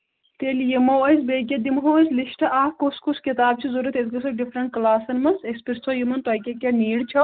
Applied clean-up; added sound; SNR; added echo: none; none; none; none.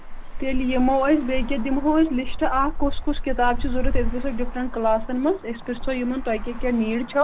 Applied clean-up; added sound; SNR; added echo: none; Traffic noise, roadway noise; 2 dB; none.